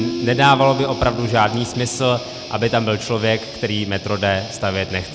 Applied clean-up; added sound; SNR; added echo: none; Guitar + Guitar; 11 dB; none.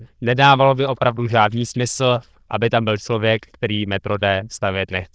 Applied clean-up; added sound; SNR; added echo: neural diffusion model UNIVERSE++.